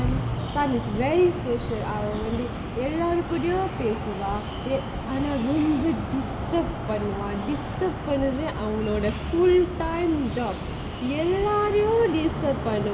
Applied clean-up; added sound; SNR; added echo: none; none; none; none.